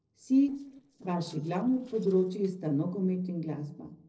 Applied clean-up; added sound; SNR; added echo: neural separator model SepFormer DNS4.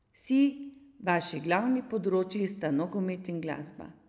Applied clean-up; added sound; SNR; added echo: none; none; none; none.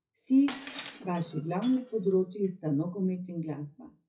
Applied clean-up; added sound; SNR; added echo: classical method WPE with log-MMSE.